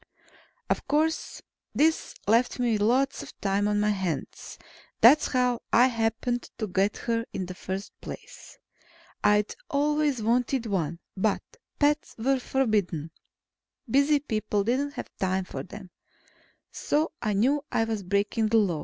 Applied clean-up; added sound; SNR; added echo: none; none; none; none.